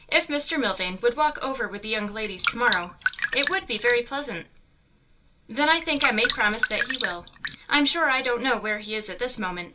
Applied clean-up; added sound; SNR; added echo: none; Drip; 3 dB; reverberation time 0.2 s.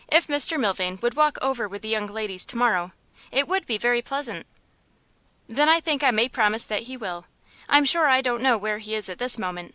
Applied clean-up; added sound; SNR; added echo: none; none; none; none.